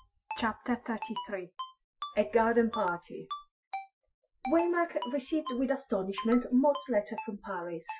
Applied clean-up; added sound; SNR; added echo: classical method Wiener filter.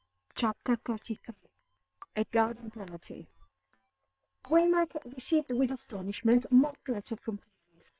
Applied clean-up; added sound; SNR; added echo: neural separator model SepFormer WHAM!.